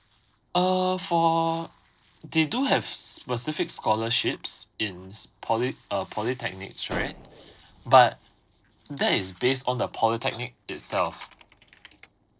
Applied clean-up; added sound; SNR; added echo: neural separator model SepFormer DNS4.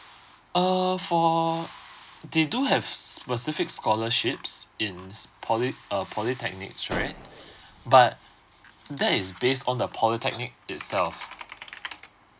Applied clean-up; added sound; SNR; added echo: none; Gunshot, gunfire; 10 dB; none.